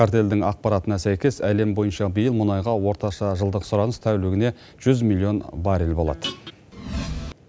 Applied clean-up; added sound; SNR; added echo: none; Guitar; 11 dB; none.